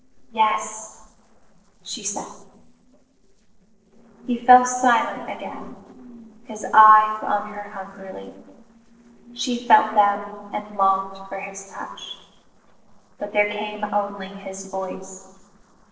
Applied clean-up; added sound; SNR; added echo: neural separator model SepFormer DNS4.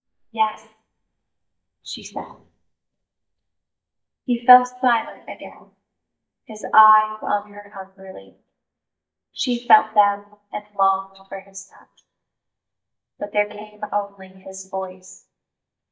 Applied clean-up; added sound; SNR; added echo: neural mask model DeepFilterNet 3.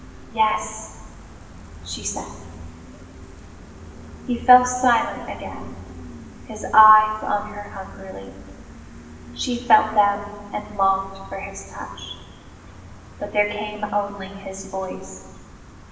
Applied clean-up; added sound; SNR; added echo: none; Gull, seagull; 16 dB; reverberation time 1.2 s.